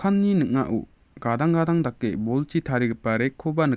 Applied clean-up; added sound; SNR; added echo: none; none; none; none.